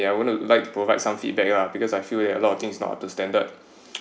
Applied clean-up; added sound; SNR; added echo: none; none; none; none.